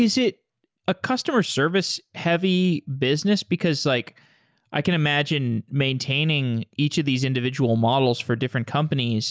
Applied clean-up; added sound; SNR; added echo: none; none; none; none.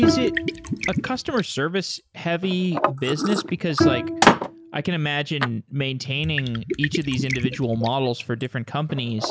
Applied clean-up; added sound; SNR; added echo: none; Bowed string instrument + Liquid; 0 dB; none.